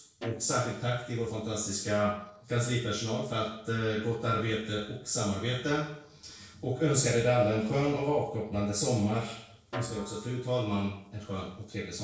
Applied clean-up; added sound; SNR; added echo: neural separator model SepFormer DNS4.